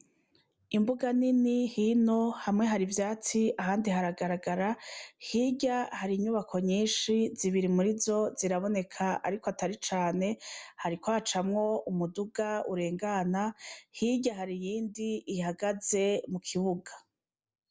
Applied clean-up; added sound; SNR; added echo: none; none; none; none.